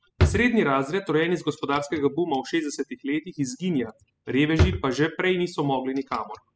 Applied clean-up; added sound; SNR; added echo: classical method spectral subtraction.